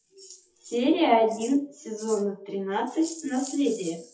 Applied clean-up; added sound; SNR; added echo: classical method WPE with log-MMSE.